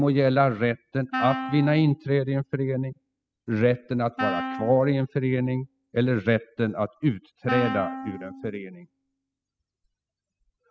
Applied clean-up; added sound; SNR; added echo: classical method spectral subtraction.